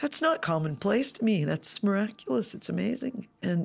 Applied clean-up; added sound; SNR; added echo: none; none; none; none.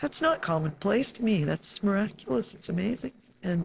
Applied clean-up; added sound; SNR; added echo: neural separator model SepFormer DNS4.